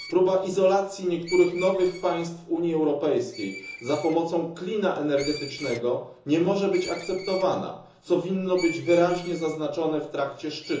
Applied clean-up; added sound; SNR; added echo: none; Screech; 17 dB; reverberation time 0.6 s.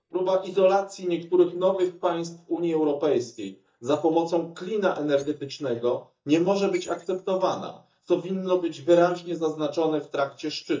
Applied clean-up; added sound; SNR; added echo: neural mask model DeepFilterNet 3.